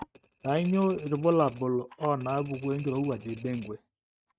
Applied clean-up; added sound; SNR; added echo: neural mask model RNNoise.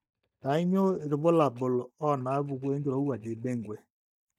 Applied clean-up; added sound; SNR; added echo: neural mask model DeepFilterNet 3.